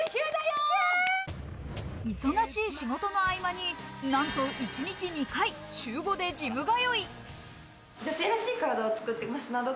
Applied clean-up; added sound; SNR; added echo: none; none; none; none.